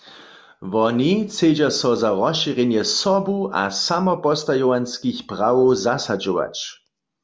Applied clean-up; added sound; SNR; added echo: none; none; none; none.